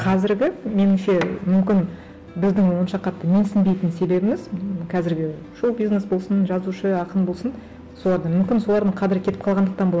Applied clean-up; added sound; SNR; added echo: none; none; none; none.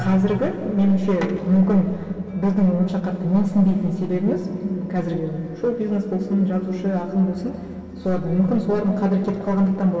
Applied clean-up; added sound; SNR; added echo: none; none; none; reverberation time 2.4 s.